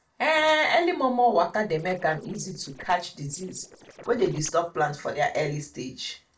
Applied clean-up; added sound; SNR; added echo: neural separator model SepFormer DNS4.